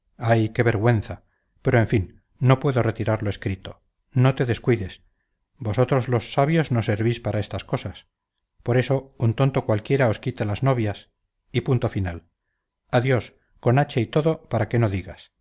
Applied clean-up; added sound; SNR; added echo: none; none; none; none.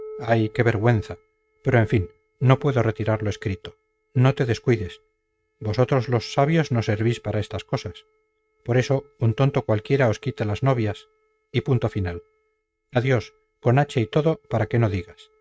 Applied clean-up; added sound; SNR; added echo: neural mask model RNNoise.